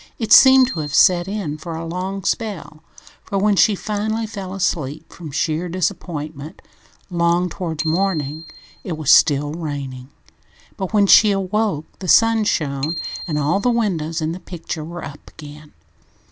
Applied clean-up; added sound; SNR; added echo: none; Bicycle bell; 14 dB; none.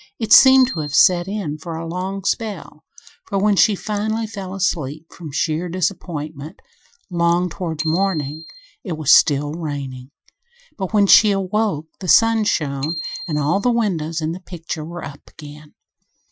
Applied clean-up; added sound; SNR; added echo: classical method Wiener filter.